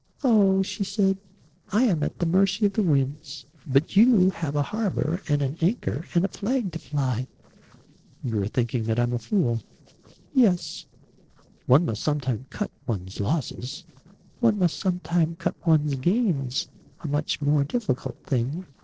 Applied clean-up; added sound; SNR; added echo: neural separator model SepFormer DNS4.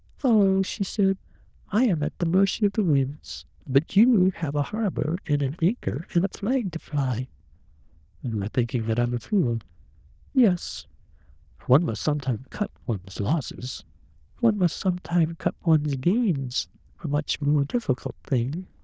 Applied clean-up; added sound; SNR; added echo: neural diffusion model UNIVERSE++.